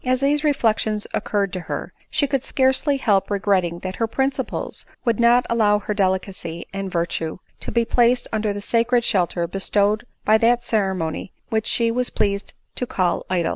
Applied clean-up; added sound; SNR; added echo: none; none; none; none.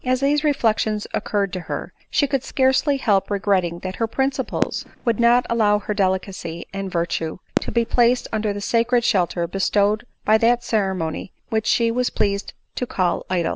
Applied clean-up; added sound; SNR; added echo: none; Fireworks; 10 dB; none.